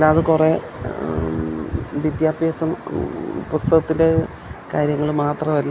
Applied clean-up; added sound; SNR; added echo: none; none; none; none.